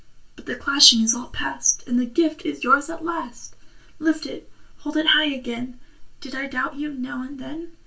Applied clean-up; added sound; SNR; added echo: none; none; none; reverberation time 0.2 s.